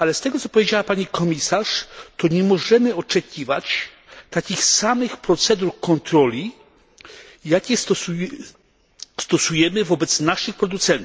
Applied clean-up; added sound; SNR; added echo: none; none; none; none.